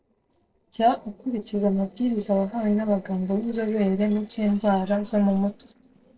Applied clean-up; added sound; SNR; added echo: neural separator model SepFormer DNS4.